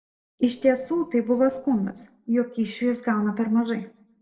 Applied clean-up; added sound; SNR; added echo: neural separator model SepFormer DNS4.